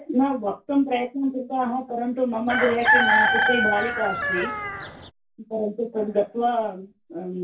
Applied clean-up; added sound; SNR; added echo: none; Chicken, rooster; -3 dB; reverberation time 0.2 s.